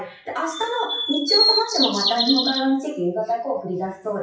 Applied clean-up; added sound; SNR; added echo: classical method WPE with log-MMSE.